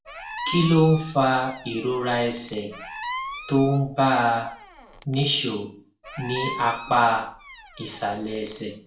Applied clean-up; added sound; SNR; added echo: none; Squeak; 13 dB; reverberation time 0.3 s.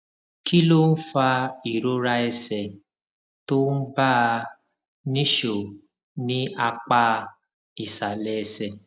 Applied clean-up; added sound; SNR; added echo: none; none; none; none.